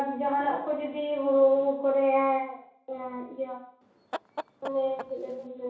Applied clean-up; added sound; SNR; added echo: none; Chicken, rooster; 13 dB; reverberation time 0.7 s.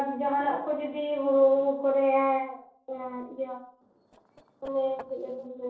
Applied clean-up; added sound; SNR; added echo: neural separator model SepFormer DNS4.